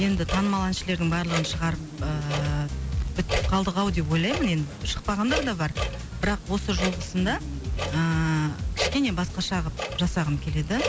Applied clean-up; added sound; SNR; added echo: none; Clock; 10 dB; none.